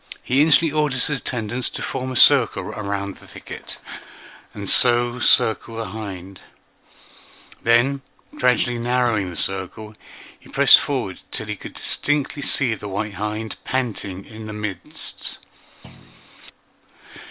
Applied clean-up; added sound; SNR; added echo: none; Thump, thud; 20 dB; none.